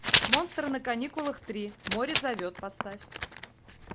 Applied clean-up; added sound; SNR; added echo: none; Writing; -3 dB; none.